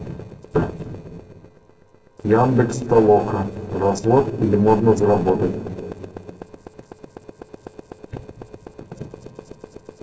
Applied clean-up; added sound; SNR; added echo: neural separator model SepFormer DNS4.